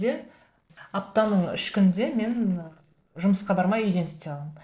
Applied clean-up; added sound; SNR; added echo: neural separator model SepFormer DNS4.